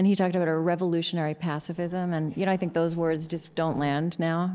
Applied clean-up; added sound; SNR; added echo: neural separator model SepFormer DNS4.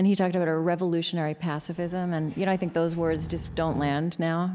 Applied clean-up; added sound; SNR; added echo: none; Breathing; 16 dB; none.